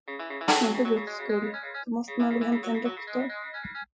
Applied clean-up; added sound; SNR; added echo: classical method Wiener filter.